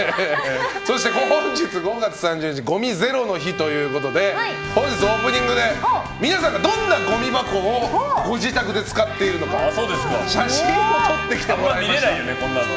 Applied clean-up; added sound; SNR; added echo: none; Bowed string instrument; 9 dB; none.